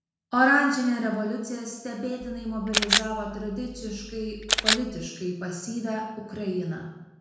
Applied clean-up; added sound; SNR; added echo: none; Camera; 0 dB; reverberation time 0.9 s.